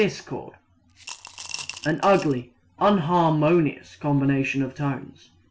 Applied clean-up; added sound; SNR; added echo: none; Coin (dropping) / Glass; 15 dB; none.